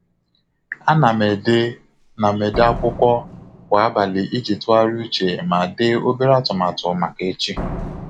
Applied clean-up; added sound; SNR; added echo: none; Slam; 15 dB; none.